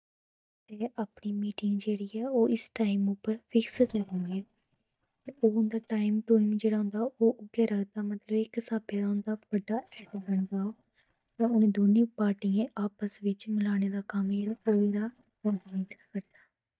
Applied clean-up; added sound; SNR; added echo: neural mask model DeepFilterNet 3.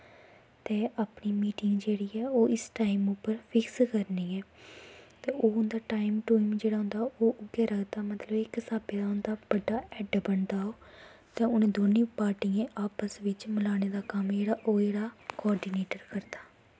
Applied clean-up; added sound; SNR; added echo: none; none; none; none.